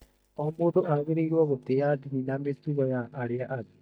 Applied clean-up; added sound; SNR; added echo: neural mask model DeepFilterNet 3.